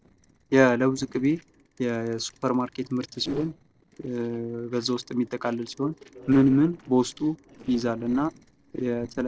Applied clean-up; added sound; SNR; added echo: neural separator model SepFormer DNS4.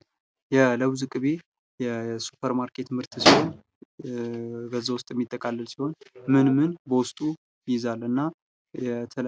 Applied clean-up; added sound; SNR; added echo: none; none; none; none.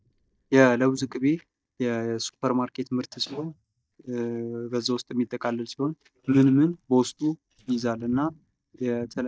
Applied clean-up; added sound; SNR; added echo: neural mask model DeepFilterNet 3.